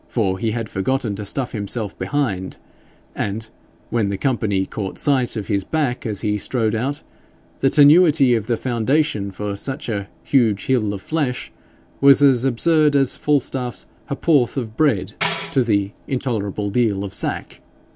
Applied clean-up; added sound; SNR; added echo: none; Tambourine; 10 dB; none.